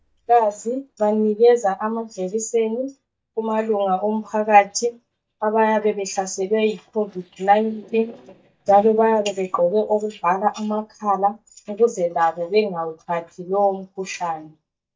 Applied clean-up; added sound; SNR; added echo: neural mask model DeepFilterNet 3.